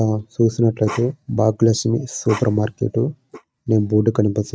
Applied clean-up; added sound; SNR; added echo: neural mask model RNNoise.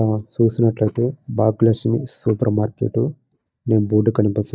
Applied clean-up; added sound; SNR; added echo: neural mask model DeepFilterNet 3.